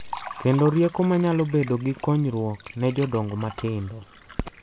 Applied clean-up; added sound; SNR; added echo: none; Liquid; 17 dB; none.